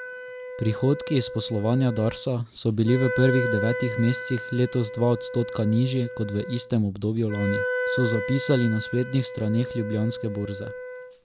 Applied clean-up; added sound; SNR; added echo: none; Wind instrument, woodwind instrument; 8 dB; none.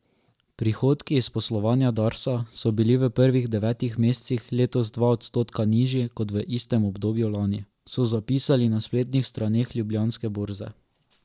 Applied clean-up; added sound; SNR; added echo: none; none; none; none.